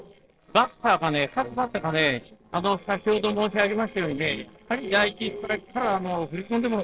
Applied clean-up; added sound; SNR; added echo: neural separator model SepFormer DNS4.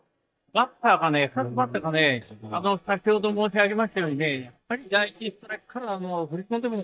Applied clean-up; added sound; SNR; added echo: neural mask model DeepFilterNet 3.